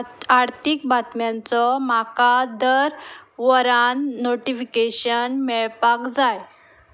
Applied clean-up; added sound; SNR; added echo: none; none; none; none.